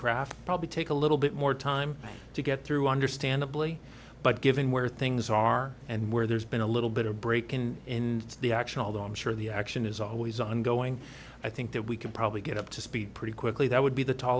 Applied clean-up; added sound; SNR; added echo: none; none; none; none.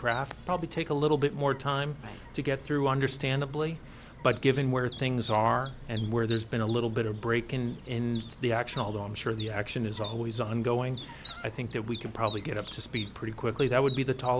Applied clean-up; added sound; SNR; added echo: none; Chirp, tweet; 13 dB; none.